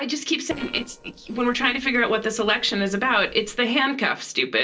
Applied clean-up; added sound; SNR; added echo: neural separator model SepFormer DNS4.